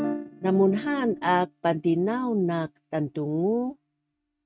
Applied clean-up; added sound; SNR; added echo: neural mask model RNNoise.